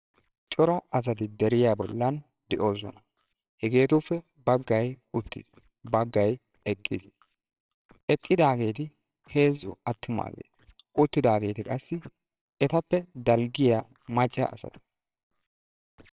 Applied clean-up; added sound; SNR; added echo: neural separator model SepFormer WHAMR!.